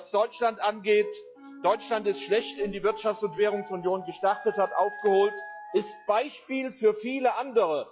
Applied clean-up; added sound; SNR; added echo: classical method log-MMSE.